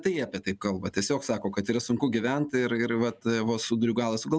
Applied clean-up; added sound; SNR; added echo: none; none; none; none.